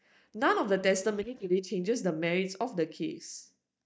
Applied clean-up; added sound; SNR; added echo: neural mask model DeepFilterNet 3.